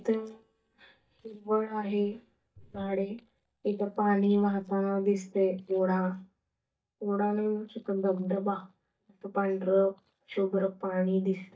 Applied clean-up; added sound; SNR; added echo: neural mask model DeepFilterNet 3.